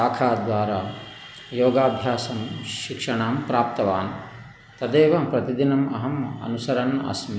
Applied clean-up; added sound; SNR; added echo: none; none; none; none.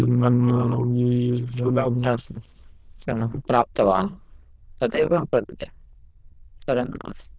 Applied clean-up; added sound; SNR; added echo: neural diffusion model UNIVERSE++.